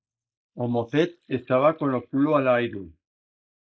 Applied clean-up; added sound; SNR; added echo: neural mask model Resemble Enhance denoiser.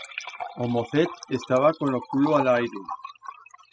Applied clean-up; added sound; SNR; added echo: classical method spectral subtraction.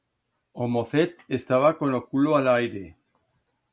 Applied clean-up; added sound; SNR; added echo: none; none; none; none.